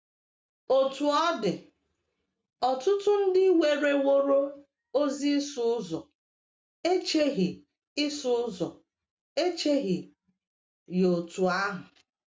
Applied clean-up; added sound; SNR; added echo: none; none; none; none.